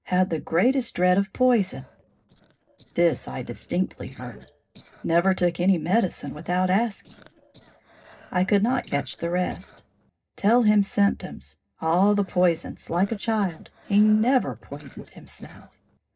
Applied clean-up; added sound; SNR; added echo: neural separator model SepFormer DNS4.